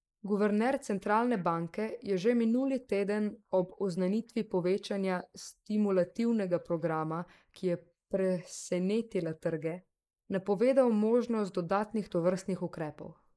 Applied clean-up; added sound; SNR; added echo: neural mask model Resemble Enhance denoiser.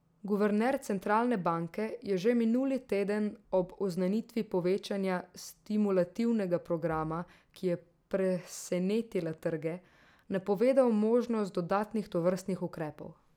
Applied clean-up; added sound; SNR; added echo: none; none; none; none.